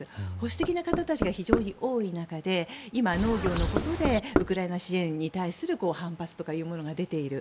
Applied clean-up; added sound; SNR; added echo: none; Bird + Knock; 0 dB; none.